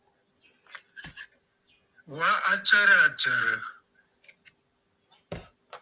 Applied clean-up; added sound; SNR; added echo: none; none; none; none.